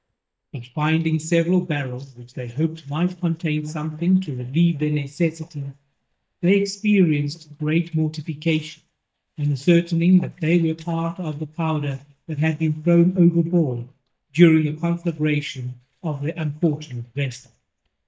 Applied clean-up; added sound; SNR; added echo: neural mask model DeepFilterNet 3.